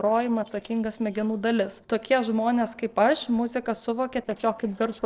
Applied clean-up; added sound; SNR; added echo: neural separator model SepFormer DNS4.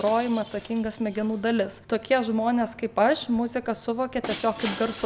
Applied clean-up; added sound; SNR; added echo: none; Shatter; 14 dB; none.